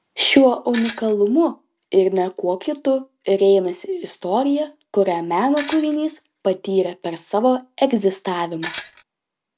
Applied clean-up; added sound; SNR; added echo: none; Tools; 9 dB; none.